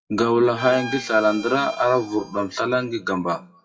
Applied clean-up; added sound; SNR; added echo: classical method WPE with log-MMSE.